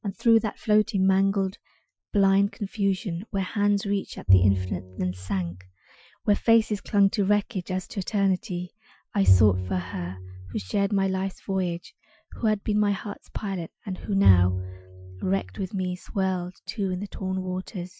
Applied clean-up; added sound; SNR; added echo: classical method Wiener filter.